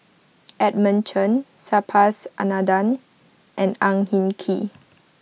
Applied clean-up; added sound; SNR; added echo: none; none; none; none.